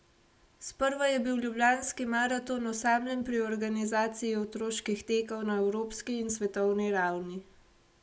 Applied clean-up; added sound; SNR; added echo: none; none; none; none.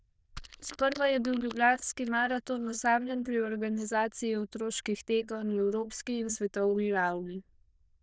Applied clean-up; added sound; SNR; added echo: neural diffusion model UNIVERSE++.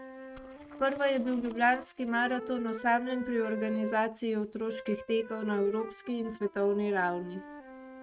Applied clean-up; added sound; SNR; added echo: neural mask model RNNoise.